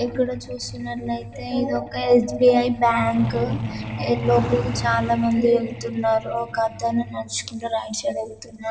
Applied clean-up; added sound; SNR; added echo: none; Truck; 9 dB; reverberation time 1.5 s.